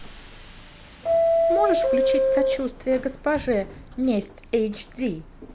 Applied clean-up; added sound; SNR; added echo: none; Subway, metro, underground; -2 dB; none.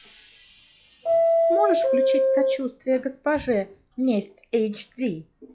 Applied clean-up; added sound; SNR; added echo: classical method log-MMSE.